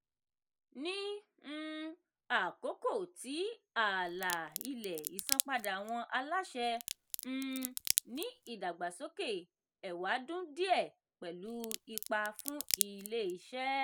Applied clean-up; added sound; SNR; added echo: none; Crack; 1 dB; none.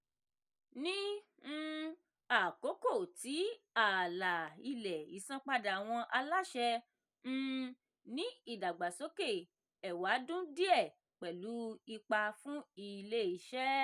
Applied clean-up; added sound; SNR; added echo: none; none; none; none.